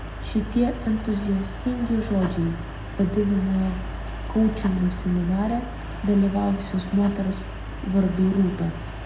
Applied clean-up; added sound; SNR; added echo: none; Mechanical fan; 8 dB; reverberation time 0.7 s.